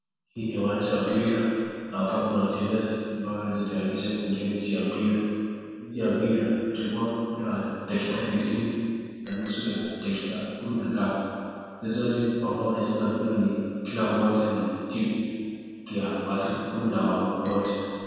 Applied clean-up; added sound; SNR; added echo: none; Bicycle bell; 4 dB; reverberation time 2.1 s.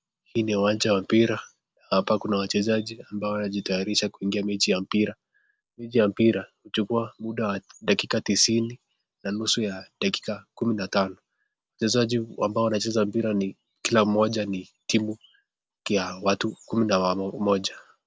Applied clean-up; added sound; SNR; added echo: none; none; none; none.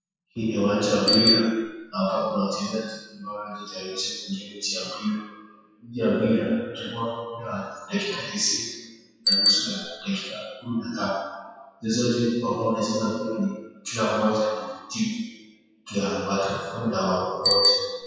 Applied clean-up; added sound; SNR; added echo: classical method WPE with log-MMSE.